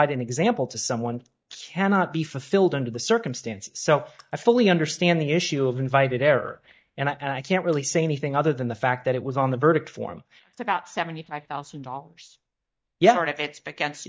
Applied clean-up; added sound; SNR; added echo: neural mask model DeepFilterNet 3.